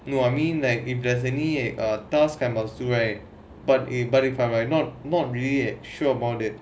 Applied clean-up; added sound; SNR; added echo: none; none; none; none.